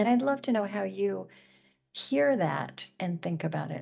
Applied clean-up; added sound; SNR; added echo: neural mask model DeepFilterNet 3.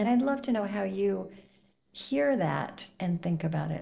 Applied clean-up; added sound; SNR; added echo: neural separator model SepFormer DNS4.